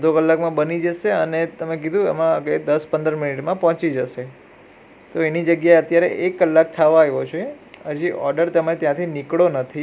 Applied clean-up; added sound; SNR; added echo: none; none; none; none.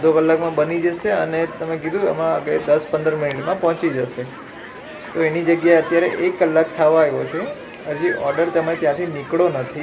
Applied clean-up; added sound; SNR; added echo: none; Human group actions; 15 dB; reverberation time 1.3 s.